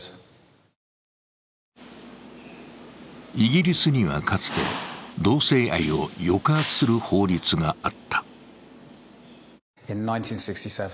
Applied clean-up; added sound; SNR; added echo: none; none; none; none.